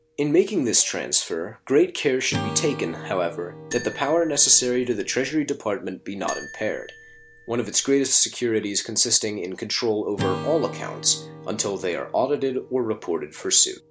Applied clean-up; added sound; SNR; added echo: none; Marimba, xylophone + Acoustic guitar / Strum; 14 dB; none.